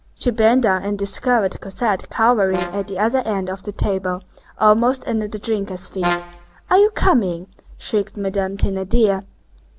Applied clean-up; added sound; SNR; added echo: neural separator model SepFormer DNS4.